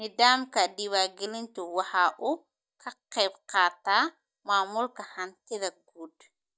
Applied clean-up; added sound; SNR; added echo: neural mask model DeepFilterNet 3.